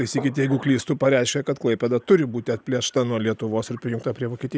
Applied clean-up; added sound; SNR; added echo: none; none; none; none.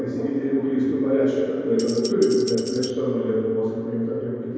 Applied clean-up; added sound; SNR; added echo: none; Tambourine; 12 dB; reverberation time 2.2 s.